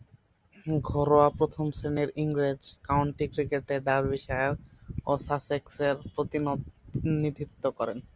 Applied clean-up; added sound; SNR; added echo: none; none; none; none.